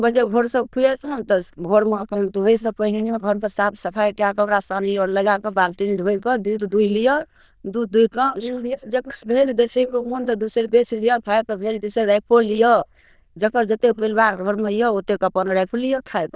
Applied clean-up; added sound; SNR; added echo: neural diffusion model UNIVERSE++.